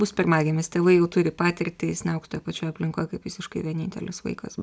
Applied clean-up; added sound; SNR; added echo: none; none; none; none.